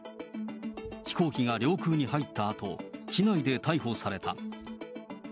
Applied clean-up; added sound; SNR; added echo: none; none; none; none.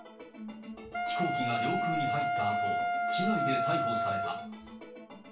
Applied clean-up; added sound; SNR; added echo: none; Wind instrument, woodwind instrument; -4 dB; reverberation time 0.3 s.